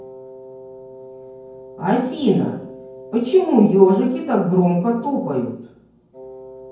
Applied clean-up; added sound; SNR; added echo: none; Wind instrument, woodwind instrument; 19 dB; reverberation time 0.9 s.